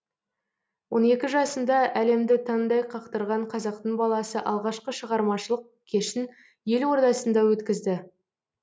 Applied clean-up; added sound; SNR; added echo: none; none; none; none.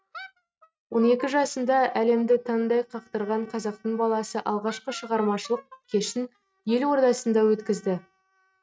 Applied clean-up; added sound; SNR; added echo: neural mask model RNNoise.